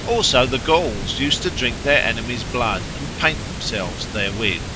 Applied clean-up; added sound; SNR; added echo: none; Water; 7 dB; none.